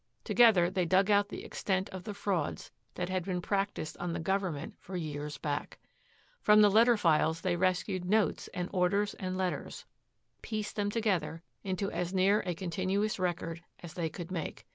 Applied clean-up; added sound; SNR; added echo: none; none; none; none.